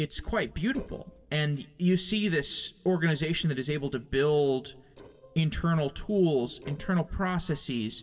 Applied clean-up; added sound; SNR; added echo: neural separator model SepFormer DNS4.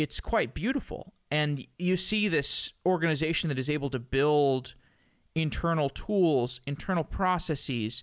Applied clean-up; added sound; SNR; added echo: none; none; none; none.